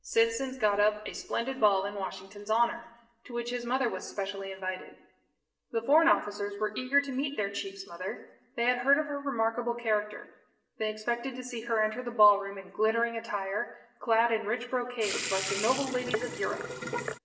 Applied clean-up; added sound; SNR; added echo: none; Sink (filling or washing) / Water tap, faucet; 4 dB; reverberation time 0.8 s.